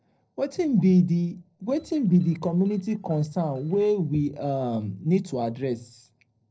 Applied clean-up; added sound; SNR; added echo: neural separator model SepFormer DNS4.